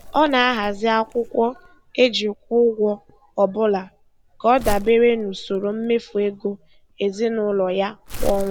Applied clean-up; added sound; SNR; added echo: none; Crumpling, crinkling; 12 dB; none.